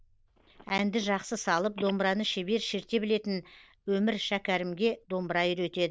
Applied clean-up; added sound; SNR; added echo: neural diffusion model UNIVERSE++.